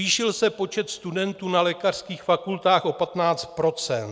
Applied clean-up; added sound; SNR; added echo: none; none; none; none.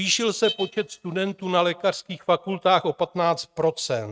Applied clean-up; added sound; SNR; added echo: neural mask model RNNoise.